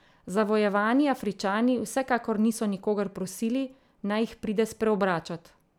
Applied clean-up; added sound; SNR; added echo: none; none; none; none.